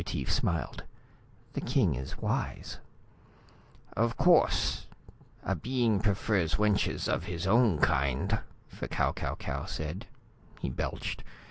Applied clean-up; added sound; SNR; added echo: none; none; none; none.